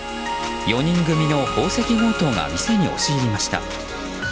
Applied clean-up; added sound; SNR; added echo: none; Harmonica; 12 dB; none.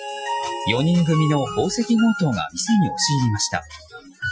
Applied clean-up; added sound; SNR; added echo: classical method Wiener filter.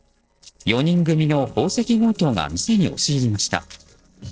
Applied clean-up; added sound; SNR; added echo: neural separator model SepFormer DNS4.